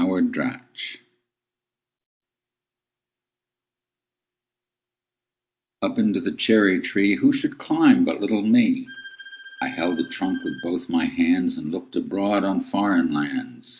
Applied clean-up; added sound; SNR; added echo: none; Bowed string instrument; 18 dB; none.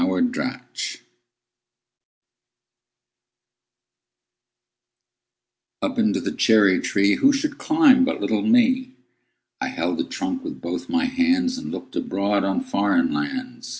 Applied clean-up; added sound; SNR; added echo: none; none; none; none.